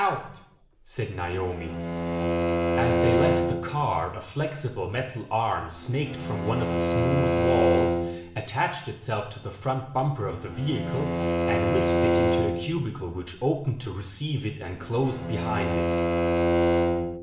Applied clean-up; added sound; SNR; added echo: none; Bowed string instrument; -2 dB; reverberation time 0.7 s.